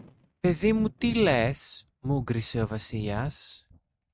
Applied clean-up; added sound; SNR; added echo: neural mask model RNNoise.